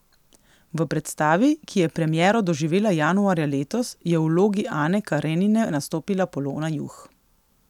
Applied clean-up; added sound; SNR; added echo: none; none; none; none.